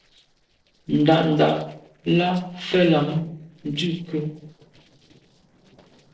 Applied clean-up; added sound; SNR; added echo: neural separator model SepFormer DNS4.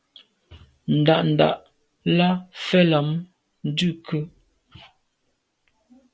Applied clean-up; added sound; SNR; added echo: none; none; none; none.